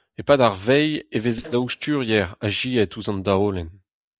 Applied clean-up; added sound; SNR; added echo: neural mask model DeepFilterNet 3.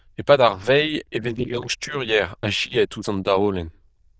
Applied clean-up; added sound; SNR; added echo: neural diffusion model UNIVERSE++.